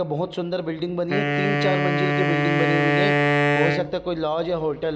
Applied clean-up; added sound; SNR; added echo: none; Wind instrument, woodwind instrument; -2 dB; none.